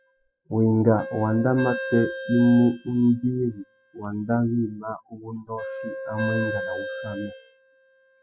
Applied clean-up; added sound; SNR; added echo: classical method spectral subtraction.